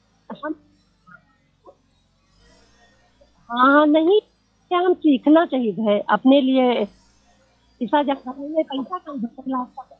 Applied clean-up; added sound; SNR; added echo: classical method log-MMSE.